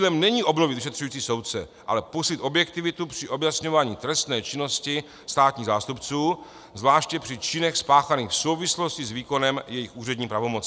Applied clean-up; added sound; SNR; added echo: none; none; none; none.